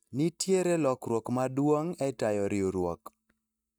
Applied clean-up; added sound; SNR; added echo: neural mask model DeepFilterNet 3.